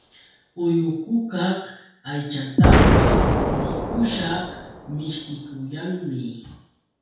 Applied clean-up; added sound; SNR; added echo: none; Explosion; -4 dB; reverberation time 0.6 s.